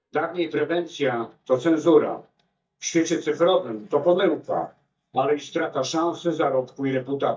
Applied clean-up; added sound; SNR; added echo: neural mask model DeepFilterNet 3.